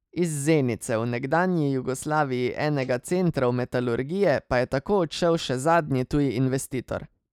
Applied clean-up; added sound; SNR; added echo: neural mask model Resemble Enhance denoiser.